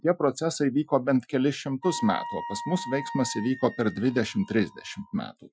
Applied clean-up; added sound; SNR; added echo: classical method Wiener filter.